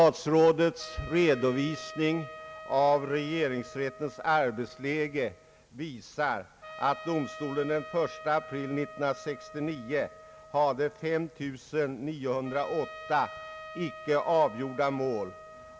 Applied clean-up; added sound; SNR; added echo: none; Trumpet; 16 dB; none.